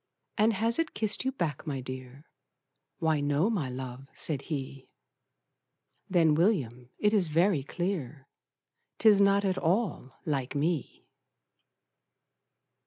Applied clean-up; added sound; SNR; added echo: none; none; none; none.